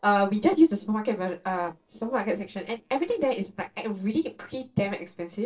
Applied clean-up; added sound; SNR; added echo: neural separator model SepFormer DNS4.